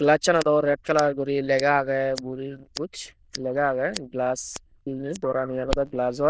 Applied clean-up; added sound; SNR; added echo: neural diffusion model UNIVERSE++.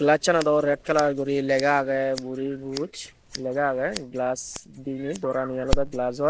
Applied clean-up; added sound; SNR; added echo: none; Scissors; 9 dB; none.